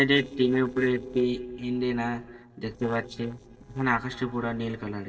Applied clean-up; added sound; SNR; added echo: neural separator model SepFormer DNS4.